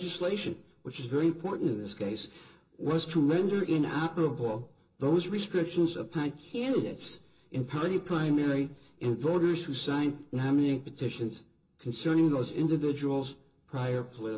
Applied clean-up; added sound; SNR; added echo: none; none; none; reverberation time 0.2 s.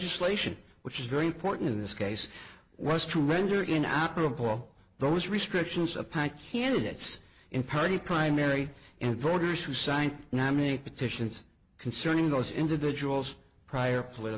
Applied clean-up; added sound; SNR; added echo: none; none; none; none.